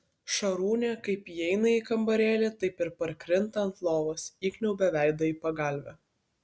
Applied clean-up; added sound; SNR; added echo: none; none; none; none.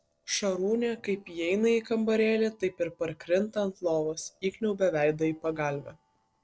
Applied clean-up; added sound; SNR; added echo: neural separator model SepFormer DNS4.